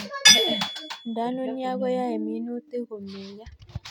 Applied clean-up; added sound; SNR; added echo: none; Tools; -4 dB; none.